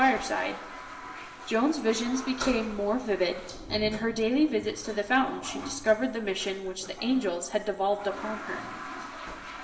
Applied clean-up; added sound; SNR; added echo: none; Toilet flush; 12 dB; reverberation time 1.1 s.